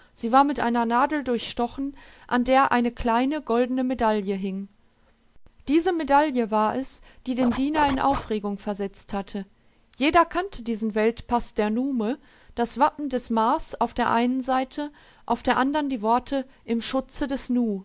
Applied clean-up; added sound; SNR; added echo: none; Zipper (clothing); 8 dB; none.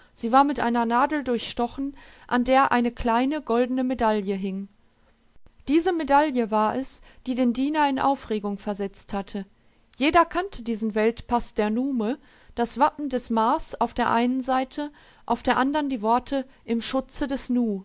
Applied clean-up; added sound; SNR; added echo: none; none; none; none.